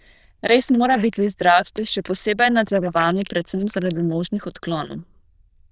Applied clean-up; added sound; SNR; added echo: neural diffusion model UNIVERSE++.